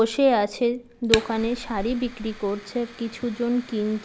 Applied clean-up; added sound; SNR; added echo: none; Fire; 11 dB; none.